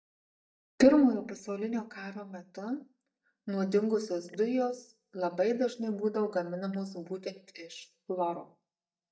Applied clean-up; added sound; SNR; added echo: neural mask model DeepFilterNet 3.